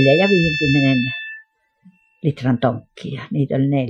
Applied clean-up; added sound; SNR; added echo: classical method Wiener filter.